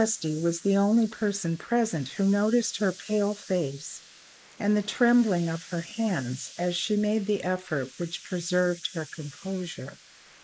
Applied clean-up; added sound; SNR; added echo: neural mask model Resemble Enhance denoiser.